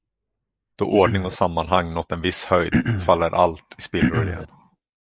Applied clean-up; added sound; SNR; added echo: neural mask model Resemble Enhance denoiser.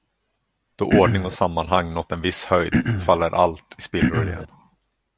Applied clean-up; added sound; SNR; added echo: none; Cough; -2 dB; none.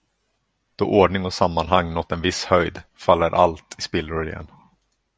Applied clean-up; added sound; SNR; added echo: none; none; none; none.